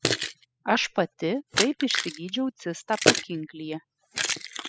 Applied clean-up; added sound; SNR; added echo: classical method spectral subtraction.